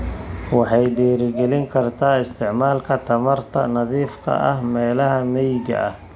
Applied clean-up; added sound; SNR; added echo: none; none; none; none.